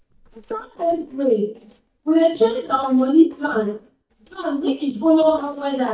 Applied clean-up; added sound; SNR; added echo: neural mask model DeepFilterNet 3.